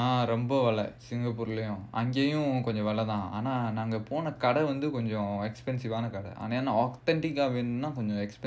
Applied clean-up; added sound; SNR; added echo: none; none; none; none.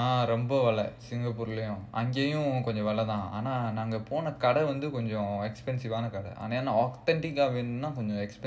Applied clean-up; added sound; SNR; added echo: none; none; none; reverberation time 2.5 s.